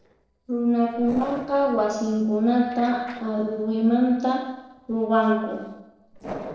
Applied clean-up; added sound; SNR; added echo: neural separator model SepFormer DNS4.